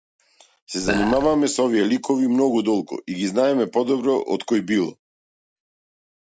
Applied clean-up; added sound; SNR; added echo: none; Burping, eructation; 5 dB; none.